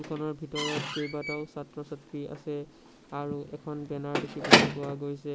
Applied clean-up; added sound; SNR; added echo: none; Squeak / Slam / Wood; -5 dB; none.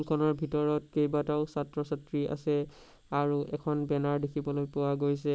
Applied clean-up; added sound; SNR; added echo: none; none; none; none.